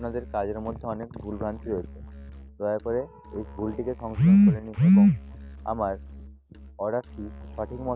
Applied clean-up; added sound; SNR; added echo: none; Musical instrument; 17 dB; none.